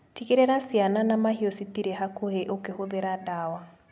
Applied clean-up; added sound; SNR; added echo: none; none; none; none.